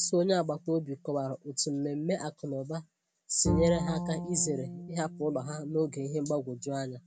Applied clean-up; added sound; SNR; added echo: none; Bowed string instrument; 7 dB; none.